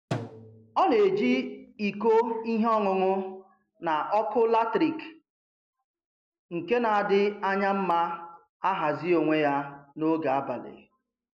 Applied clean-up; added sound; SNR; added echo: none; Drum; 14 dB; none.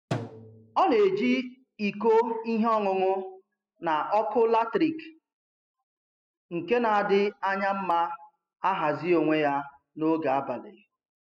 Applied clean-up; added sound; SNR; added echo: classical method spectral subtraction.